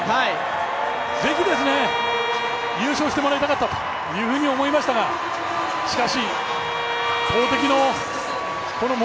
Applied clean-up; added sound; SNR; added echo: none; Bowed string instrument; 6 dB; none.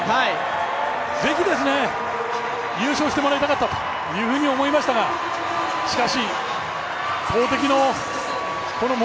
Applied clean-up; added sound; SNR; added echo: none; none; none; none.